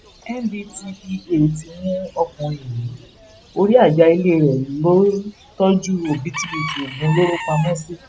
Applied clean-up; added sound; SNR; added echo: none; Bird / Chicken, rooster; 16 dB; none.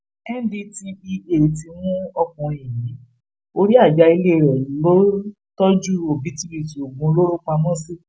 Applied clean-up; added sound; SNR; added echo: none; none; none; none.